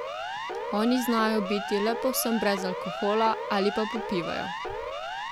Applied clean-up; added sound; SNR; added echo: none; Siren; 5 dB; none.